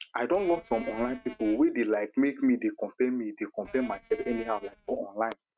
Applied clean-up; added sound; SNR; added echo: neural mask model RNNoise.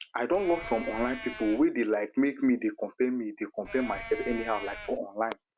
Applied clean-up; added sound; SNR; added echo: none; Livestock, farm animals, working animals; 11 dB; none.